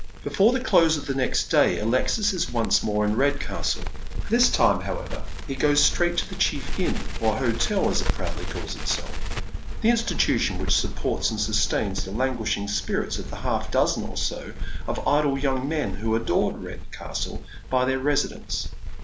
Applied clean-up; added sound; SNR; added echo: none; Crackle; 2 dB; none.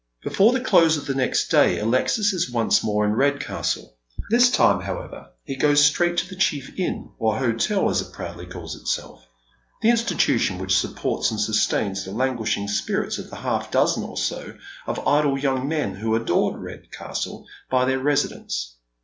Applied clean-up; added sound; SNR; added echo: none; none; none; none.